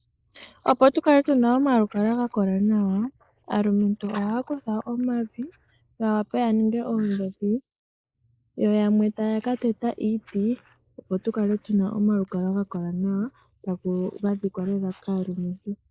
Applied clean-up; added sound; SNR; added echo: neural mask model Resemble Enhance denoiser.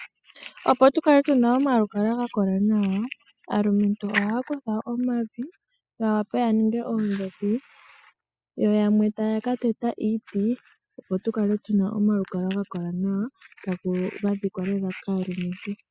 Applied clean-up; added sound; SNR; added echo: classical method spectral subtraction.